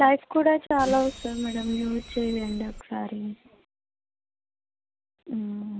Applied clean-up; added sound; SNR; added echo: none; Bus; 13 dB; none.